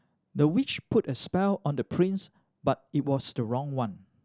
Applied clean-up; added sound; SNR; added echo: none; none; none; none.